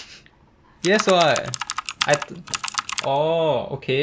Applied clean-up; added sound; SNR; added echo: none; Computer keyboard; 6 dB; none.